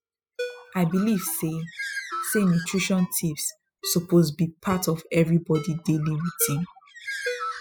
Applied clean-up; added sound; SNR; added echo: classical method spectral subtraction.